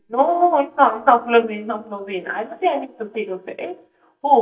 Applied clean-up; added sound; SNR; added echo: neural mask model DeepFilterNet 3.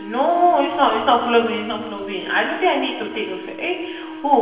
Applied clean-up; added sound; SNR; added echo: none; Wind instrument, woodwind instrument; 15 dB; reverberation time 1.4 s.